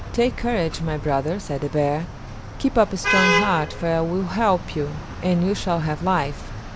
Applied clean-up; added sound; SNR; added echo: none; Traffic noise, roadway noise / Vehicle horn, car horn, honking; 6 dB; none.